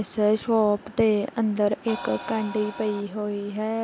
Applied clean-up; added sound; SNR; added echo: none; Crash cymbal; 12 dB; none.